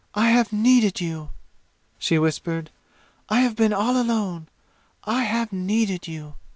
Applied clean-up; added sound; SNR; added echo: none; none; none; none.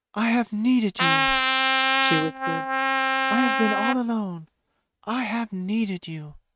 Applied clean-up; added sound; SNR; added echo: neural mask model RNNoise.